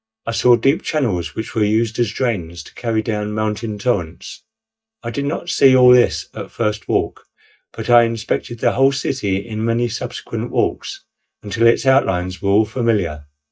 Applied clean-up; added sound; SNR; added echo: neural mask model DeepFilterNet 3.